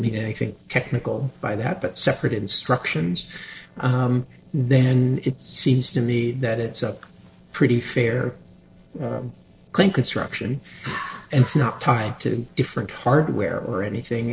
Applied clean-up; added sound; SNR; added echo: neural separator model SepFormer DNS4.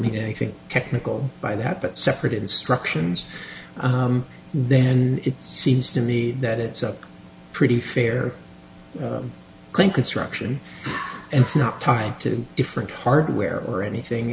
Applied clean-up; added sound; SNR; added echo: none; none; none; none.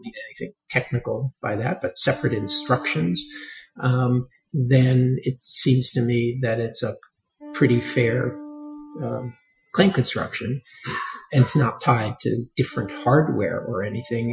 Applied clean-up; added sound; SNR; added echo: classical method Wiener filter.